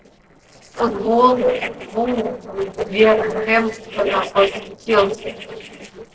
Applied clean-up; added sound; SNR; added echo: neural separator model SepFormer DNS4.